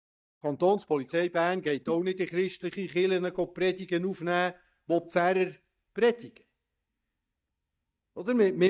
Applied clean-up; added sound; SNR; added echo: neural mask model DeepFilterNet 3.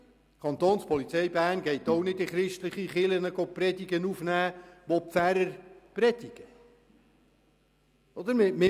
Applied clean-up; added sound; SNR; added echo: none; none; none; none.